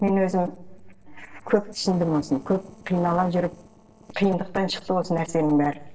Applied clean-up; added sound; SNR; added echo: neural separator model SepFormer DNS4.